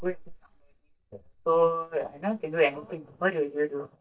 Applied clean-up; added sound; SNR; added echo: neural mask model DeepFilterNet 3.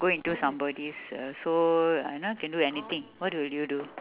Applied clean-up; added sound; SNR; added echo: none; none; none; none.